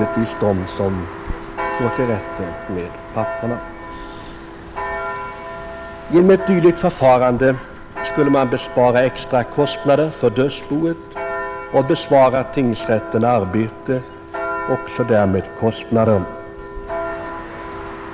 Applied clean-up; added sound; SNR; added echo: none; Church bell; 10 dB; none.